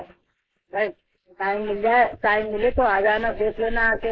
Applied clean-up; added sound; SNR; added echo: neural mask model Resemble Enhance denoiser.